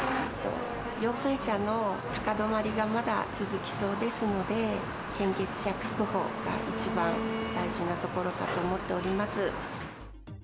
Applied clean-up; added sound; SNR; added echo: none; Bowed string instrument; 8 dB; none.